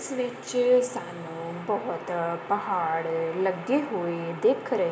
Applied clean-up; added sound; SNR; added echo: none; none; none; reverberation time 2.2 s.